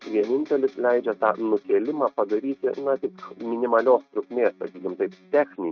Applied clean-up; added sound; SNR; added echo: neural mask model RNNoise.